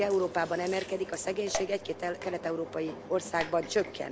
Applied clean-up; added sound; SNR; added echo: none; Engine; 11 dB; none.